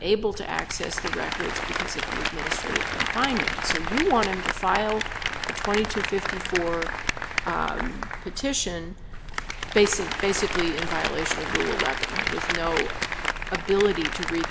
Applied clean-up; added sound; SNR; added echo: none; Applause; 3 dB; none.